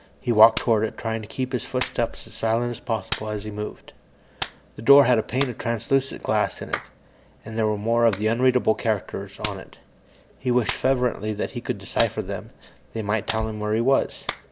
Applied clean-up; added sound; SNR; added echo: none; Clapping; 14 dB; none.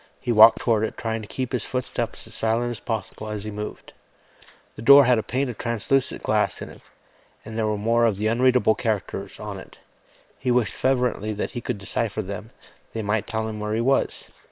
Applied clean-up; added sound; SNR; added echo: neural separator model SepFormer WHAM!.